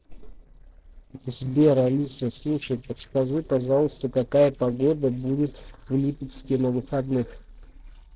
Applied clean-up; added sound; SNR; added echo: neural separator model SepFormer DNS4.